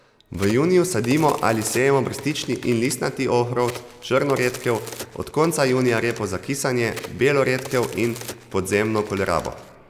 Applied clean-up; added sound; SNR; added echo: none; Crack; 18 dB; none.